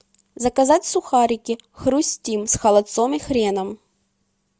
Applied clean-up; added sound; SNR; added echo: none; none; none; none.